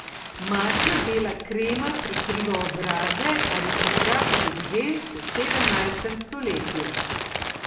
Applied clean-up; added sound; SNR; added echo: none; Crumpling, crinkling; -2 dB; reverberation time 0.8 s.